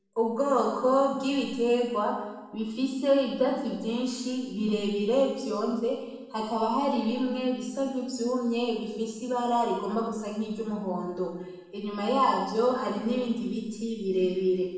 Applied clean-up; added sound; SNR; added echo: none; none; none; reverberation time 1.1 s.